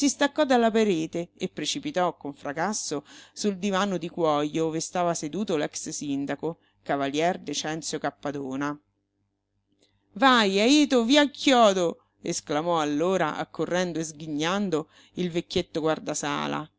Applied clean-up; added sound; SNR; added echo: none; none; none; none.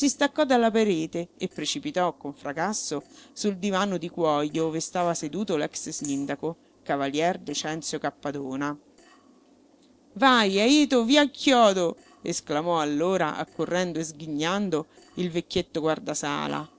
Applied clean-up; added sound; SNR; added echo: neural separator model SepFormer DNS4.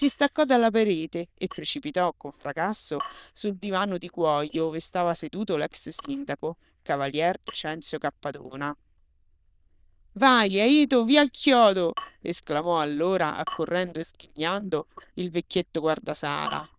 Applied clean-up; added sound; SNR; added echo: neural diffusion model UNIVERSE++.